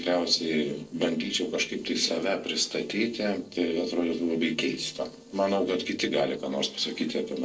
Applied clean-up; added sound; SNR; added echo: neural separator model SepFormer DNS4.